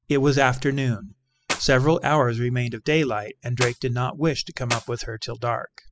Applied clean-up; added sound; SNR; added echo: classical method spectral subtraction.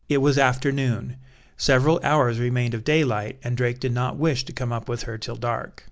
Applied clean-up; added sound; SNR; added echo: none; none; none; none.